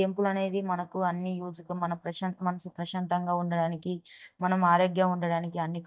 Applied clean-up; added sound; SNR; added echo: neural mask model DeepFilterNet 3.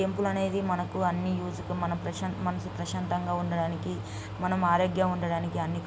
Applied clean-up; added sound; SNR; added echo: none; none; none; none.